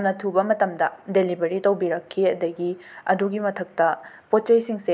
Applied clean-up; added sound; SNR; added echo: none; none; none; none.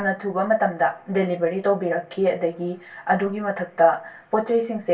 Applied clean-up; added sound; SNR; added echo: none; none; none; reverberation time 0.2 s.